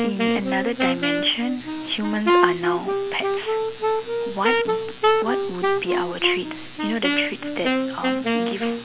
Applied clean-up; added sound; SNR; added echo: none; Wind instrument, woodwind instrument; -4 dB; none.